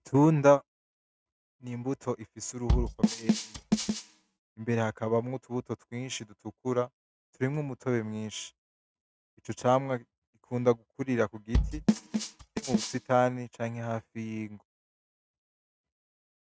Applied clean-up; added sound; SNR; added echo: neural mask model RNNoise.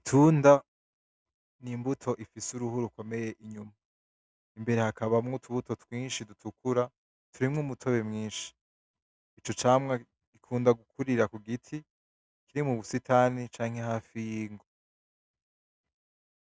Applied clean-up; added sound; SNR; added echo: none; none; none; none.